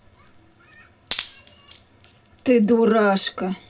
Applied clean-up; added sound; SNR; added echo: none; Wood; 14 dB; reverberation time 0.4 s.